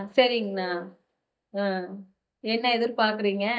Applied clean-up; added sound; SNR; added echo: neural mask model DeepFilterNet 3.